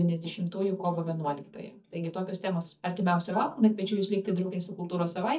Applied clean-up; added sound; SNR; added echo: neural mask model DeepFilterNet 3.